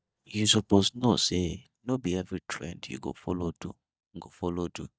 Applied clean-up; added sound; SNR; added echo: neural mask model DeepFilterNet 3.